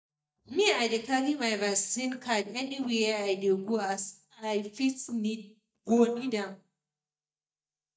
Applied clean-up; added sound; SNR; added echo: neural mask model DeepFilterNet 3.